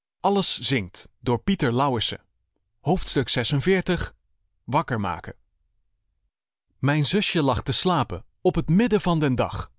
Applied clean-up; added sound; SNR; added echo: none; none; none; none.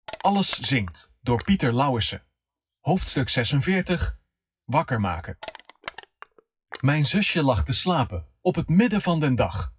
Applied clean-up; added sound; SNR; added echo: classical method WPE with log-MMSE.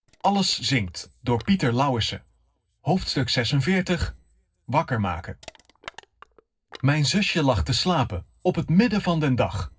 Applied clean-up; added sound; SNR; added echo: neural separator model SepFormer DNS4.